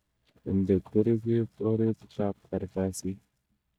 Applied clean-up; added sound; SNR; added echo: neural mask model DeepFilterNet 3.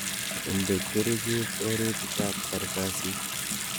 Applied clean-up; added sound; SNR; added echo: none; Bathtub (filling or washing) / Sink (filling or washing) / Water tap, faucet; 0 dB; none.